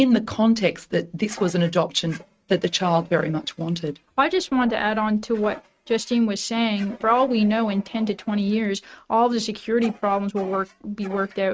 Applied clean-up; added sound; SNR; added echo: neural mask model RNNoise.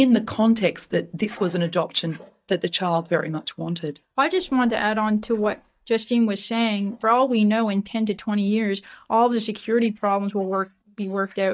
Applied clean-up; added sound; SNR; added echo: neural mask model DeepFilterNet 3.